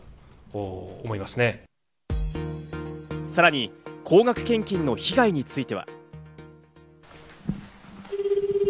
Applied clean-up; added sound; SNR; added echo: none; none; none; none.